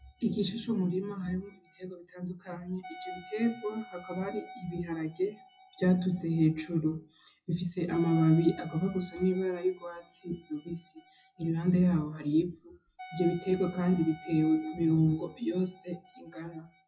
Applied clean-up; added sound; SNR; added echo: classical method WPE with log-MMSE.